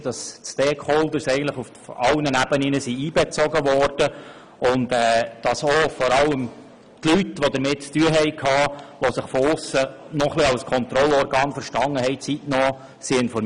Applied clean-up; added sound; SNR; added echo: none; none; none; none.